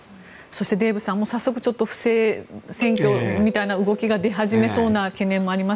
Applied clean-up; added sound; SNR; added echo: none; Doorbell; 12 dB; none.